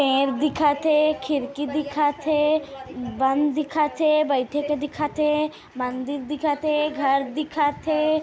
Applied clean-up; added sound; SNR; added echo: none; none; none; none.